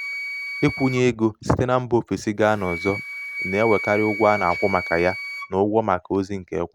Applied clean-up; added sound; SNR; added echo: none; Wind instrument, woodwind instrument; 10 dB; none.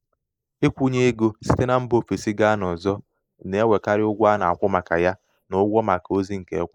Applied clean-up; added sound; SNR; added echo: neural mask model Resemble Enhance denoiser.